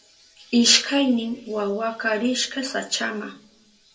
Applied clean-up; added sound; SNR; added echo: none; none; none; reverberation time 0.2 s.